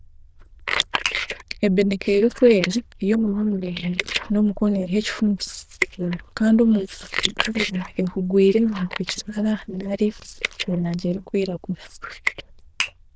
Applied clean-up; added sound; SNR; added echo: neural diffusion model UNIVERSE++.